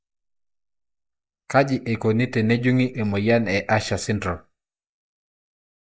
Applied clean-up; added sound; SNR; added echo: neural mask model Resemble Enhance denoiser.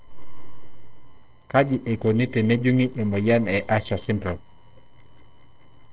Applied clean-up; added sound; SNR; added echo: neural separator model SepFormer DNS4.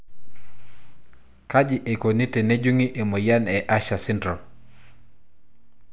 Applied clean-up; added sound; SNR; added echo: none; none; none; none.